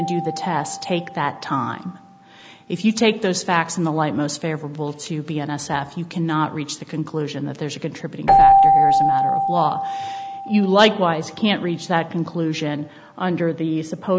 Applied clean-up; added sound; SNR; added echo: none; Keyboard (musical); 1 dB; none.